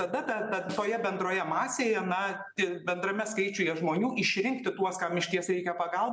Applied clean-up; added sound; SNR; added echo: none; Snare drum; 19 dB; none.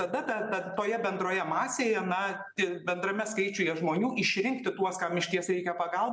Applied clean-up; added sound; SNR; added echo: none; none; none; none.